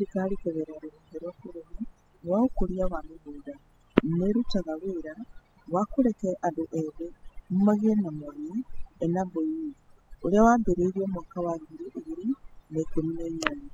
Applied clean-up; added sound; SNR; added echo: classical method spectral subtraction.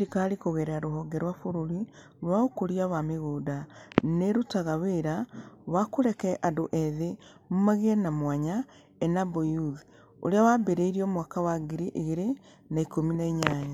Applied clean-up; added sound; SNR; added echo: none; none; none; none.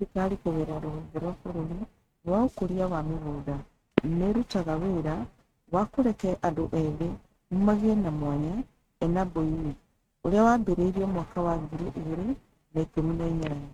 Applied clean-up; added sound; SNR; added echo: neural mask model RNNoise.